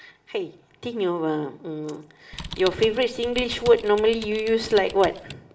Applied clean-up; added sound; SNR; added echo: none; Typing; 13 dB; reverberation time 0.7 s.